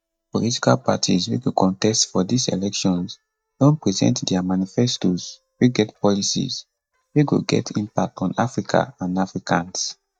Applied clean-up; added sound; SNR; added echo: neural mask model DeepFilterNet 3.